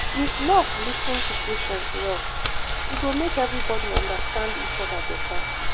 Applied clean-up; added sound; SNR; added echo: none; Sawing + Hands; -3 dB; none.